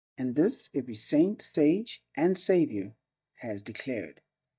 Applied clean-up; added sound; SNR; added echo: neural mask model DeepFilterNet 3.